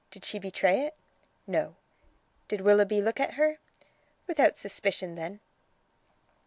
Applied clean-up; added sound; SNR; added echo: none; none; none; none.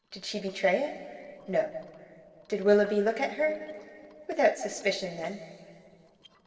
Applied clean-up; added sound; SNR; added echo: neural separator model SepFormer DNS4.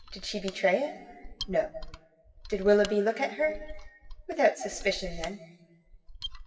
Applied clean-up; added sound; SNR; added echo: classical method WPE with log-MMSE.